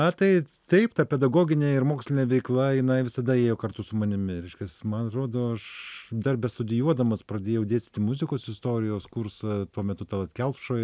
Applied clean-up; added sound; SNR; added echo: none; none; none; none.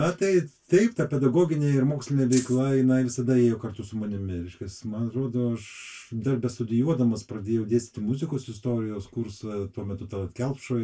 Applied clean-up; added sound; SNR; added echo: none; Rattle (instrument); 10 dB; reverberation time 0.1 s.